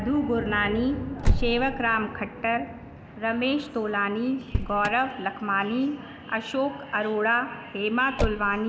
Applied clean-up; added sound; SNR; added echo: none; Motor vehicle (road); 6 dB; none.